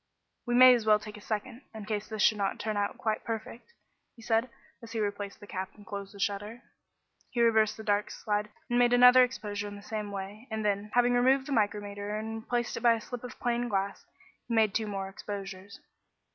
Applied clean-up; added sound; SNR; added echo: none; none; none; none.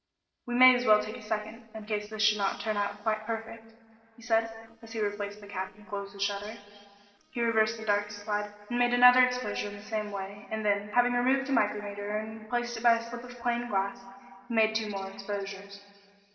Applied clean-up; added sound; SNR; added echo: neural separator model SepFormer DNS4.